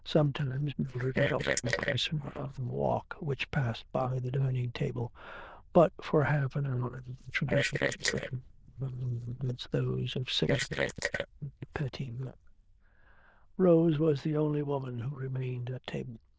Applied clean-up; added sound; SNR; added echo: neural diffusion model UNIVERSE++.